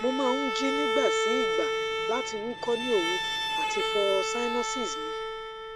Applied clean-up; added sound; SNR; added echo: none; Bowed string instrument; -2 dB; none.